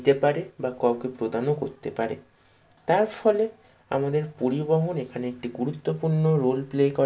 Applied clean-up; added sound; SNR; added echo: none; none; none; none.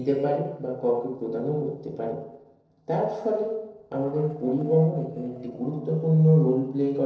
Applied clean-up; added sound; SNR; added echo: neural separator model SepFormer DNS4.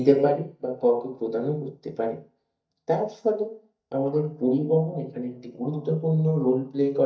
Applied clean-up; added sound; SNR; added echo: neural mask model DeepFilterNet 3.